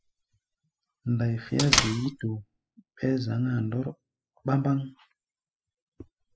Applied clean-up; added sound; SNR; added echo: classical method spectral subtraction.